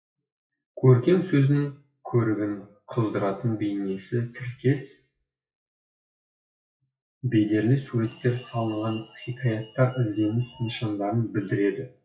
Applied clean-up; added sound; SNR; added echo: classical method WPE with log-MMSE.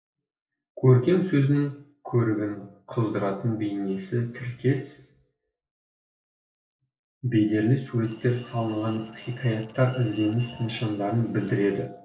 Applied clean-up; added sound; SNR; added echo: neural separator model SepFormer DNS4.